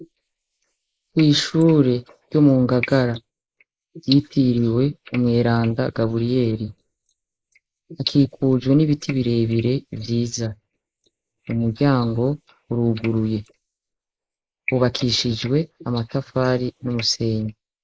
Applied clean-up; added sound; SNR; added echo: neural mask model Resemble Enhance denoiser.